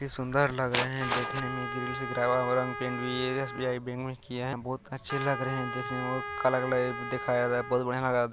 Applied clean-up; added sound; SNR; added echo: none; Trumpet; 7 dB; none.